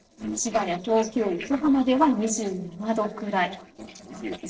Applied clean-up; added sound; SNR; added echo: neural separator model SepFormer DNS4.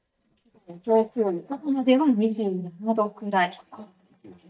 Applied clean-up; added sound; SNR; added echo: neural mask model DeepFilterNet 3.